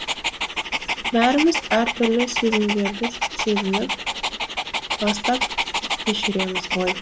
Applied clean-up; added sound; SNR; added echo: none; Dog; 2 dB; none.